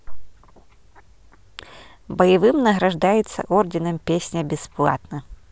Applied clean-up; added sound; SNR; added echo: none; none; none; none.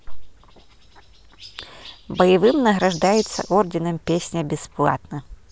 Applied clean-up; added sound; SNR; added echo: none; Chirp, tweet; 20 dB; none.